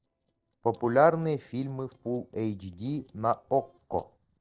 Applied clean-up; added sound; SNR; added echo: neural separator model SepFormer DNS4.